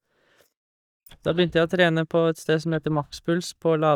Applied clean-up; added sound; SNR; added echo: neural mask model DeepFilterNet 3.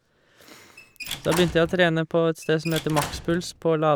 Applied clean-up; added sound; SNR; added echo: none; Squeak / Slam / Wood; 10 dB; none.